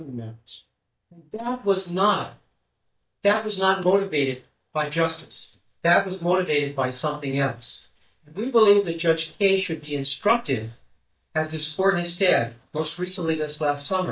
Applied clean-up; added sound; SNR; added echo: neural mask model DeepFilterNet 3.